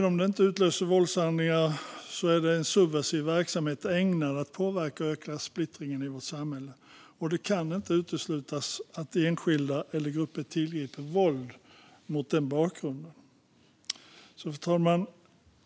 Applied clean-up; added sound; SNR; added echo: none; none; none; none.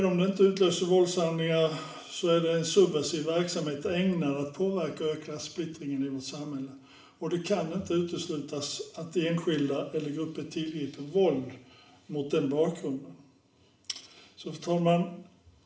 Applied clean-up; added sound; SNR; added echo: none; none; none; reverberation time 0.6 s.